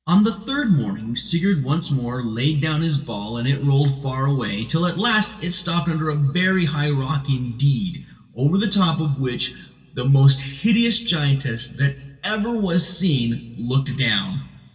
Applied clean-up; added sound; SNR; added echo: none; none; none; reverberation time 1.6 s.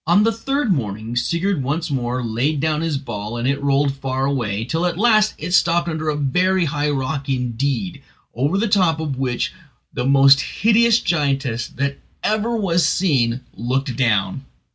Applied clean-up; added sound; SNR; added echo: none; none; none; none.